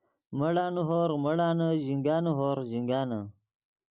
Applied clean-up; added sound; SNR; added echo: none; none; none; none.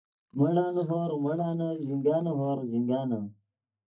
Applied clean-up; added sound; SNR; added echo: neural mask model DeepFilterNet 3.